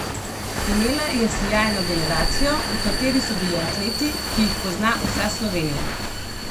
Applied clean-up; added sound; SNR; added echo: none; Walk, footsteps + Vehicle; 0 dB; none.